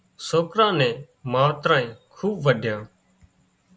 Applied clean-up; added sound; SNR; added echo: none; none; none; none.